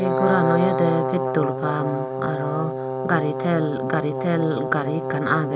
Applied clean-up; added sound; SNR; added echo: none; Brass instrument; 2 dB; none.